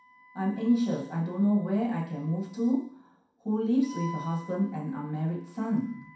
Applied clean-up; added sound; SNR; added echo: none; Wind instrument, woodwind instrument; 20 dB; reverberation time 0.6 s.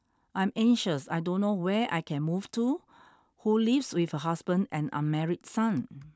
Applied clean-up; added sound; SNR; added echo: none; none; none; none.